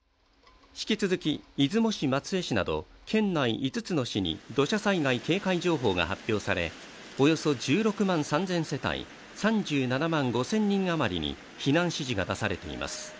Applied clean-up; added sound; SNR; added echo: none; none; none; none.